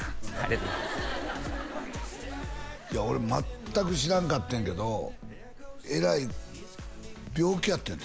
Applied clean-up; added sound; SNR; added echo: none; Squeak / Walk, footsteps; 12 dB; none.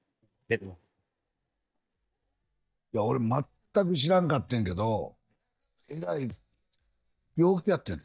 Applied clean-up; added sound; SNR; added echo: neural mask model DeepFilterNet 3.